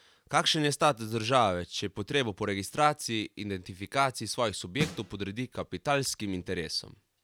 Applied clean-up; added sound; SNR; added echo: none; Snare drum; 8 dB; none.